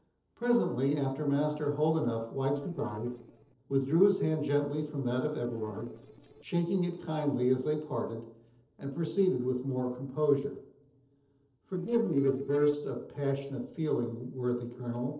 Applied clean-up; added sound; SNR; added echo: neural separator model SepFormer DNS4.